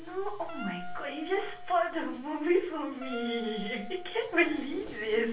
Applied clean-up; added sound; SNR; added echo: none; Wind instrument, woodwind instrument; 15 dB; reverberation time 0.4 s.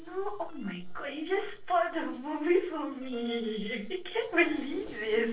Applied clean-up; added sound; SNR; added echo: neural separator model SepFormer DNS4.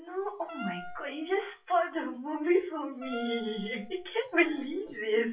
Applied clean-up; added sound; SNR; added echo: classical method WPE with log-MMSE.